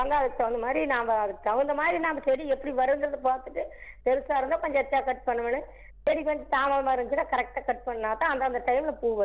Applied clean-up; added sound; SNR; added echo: none; Engine starting; 20 dB; none.